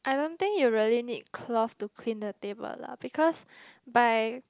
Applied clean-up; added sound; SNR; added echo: none; none; none; none.